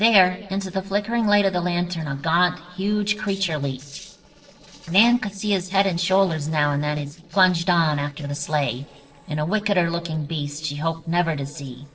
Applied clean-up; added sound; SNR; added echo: neural separator model SepFormer DNS4.